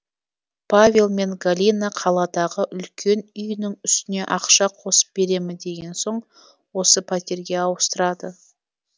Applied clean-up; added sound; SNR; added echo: none; none; none; none.